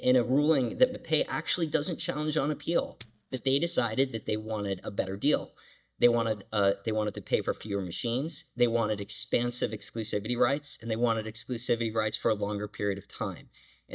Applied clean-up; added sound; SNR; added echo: neural mask model DeepFilterNet 3.